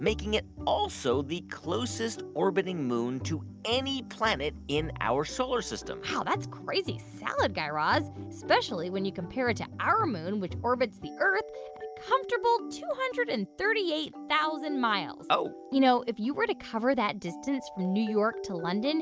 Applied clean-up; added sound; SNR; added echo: none; none; none; none.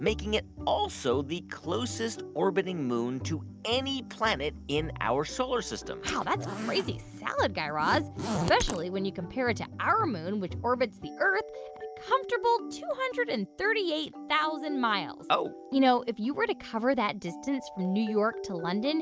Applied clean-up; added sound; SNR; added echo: none; Zipper (clothing); 7 dB; none.